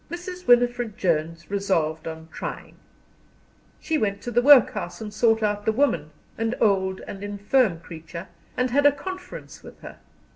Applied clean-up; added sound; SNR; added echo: none; none; none; none.